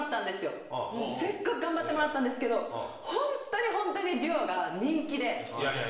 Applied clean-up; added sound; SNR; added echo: none; none; none; reverberation time 0.9 s.